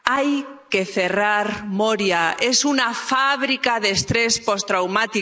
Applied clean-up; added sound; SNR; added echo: none; none; none; none.